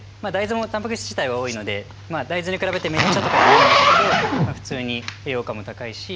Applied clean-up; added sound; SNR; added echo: none; Zipper (clothing); -5 dB; none.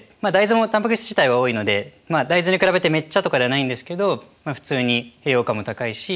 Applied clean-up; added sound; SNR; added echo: none; none; none; none.